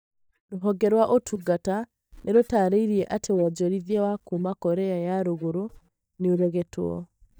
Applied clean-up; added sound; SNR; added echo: neural mask model DeepFilterNet 3.